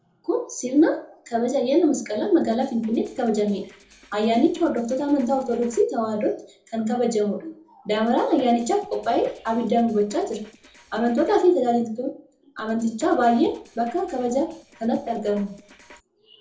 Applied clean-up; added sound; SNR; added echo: neural separator model SepFormer DNS4.